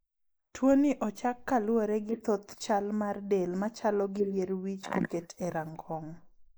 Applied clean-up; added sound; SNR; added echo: neural mask model Resemble Enhance denoiser.